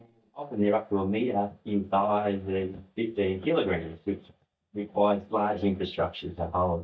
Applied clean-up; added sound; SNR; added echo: neural mask model DeepFilterNet 3.